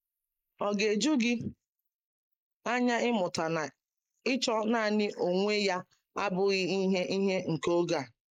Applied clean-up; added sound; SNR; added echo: neural mask model Resemble Enhance denoiser.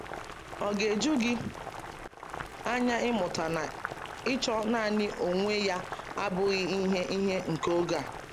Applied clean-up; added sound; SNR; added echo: none; Boiling; 10 dB; none.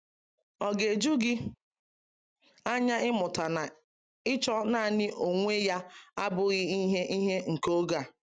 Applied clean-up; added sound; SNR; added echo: none; none; none; none.